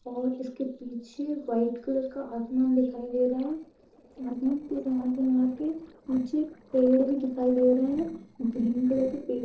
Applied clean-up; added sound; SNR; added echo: neural separator model SepFormer DNS4.